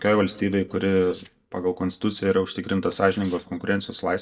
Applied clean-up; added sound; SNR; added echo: neural mask model DeepFilterNet 3.